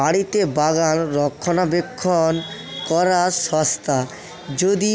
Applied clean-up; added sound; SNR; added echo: none; none; none; none.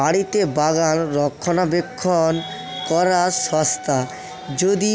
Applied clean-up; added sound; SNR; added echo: none; Wind instrument, woodwind instrument; 18 dB; none.